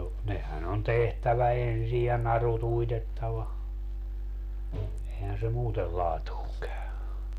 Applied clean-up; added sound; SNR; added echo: none; none; none; none.